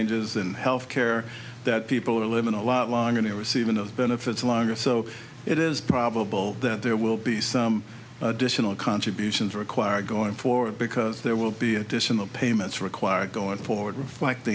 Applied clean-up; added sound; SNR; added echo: none; none; none; none.